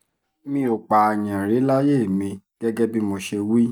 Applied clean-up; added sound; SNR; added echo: neural mask model DeepFilterNet 3.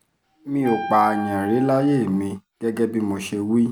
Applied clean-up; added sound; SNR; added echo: none; Wind instrument, woodwind instrument; 11 dB; none.